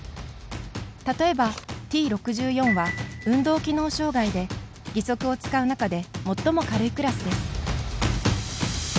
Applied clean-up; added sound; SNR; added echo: none; none; none; none.